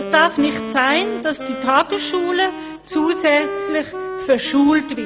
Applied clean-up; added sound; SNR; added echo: none; Wind instrument, woodwind instrument; 10 dB; none.